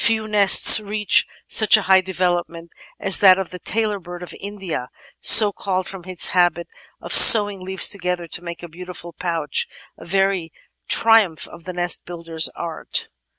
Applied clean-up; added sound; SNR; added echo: none; none; none; none.